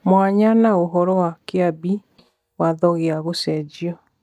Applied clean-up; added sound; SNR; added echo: neural mask model DeepFilterNet 3.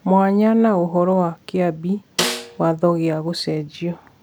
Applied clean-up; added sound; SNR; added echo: none; Snare drum; 7 dB; none.